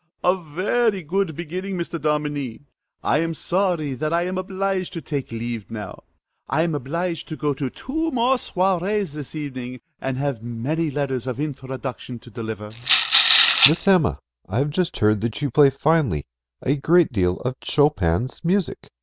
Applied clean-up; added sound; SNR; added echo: none; Rattle / Rattle (instrument); -4 dB; none.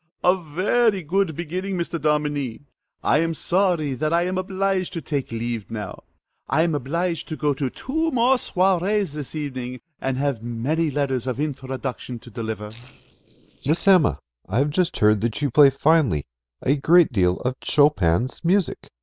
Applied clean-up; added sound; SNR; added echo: neural mask model Resemble Enhance denoiser.